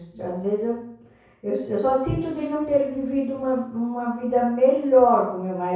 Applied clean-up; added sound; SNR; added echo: none; none; none; reverberation time 0.6 s.